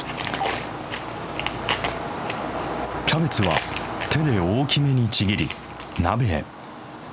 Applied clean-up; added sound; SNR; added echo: none; none; none; none.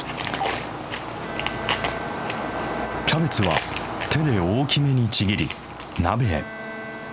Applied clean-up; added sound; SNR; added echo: none; Bowed string instrument; 16 dB; none.